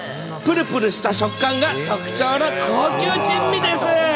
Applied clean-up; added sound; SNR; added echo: none; none; none; none.